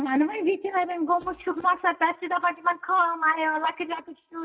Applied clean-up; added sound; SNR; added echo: neural mask model DeepFilterNet 3.